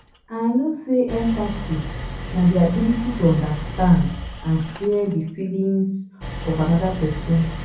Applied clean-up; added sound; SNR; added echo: none; Idling; 10 dB; reverberation time 0.6 s.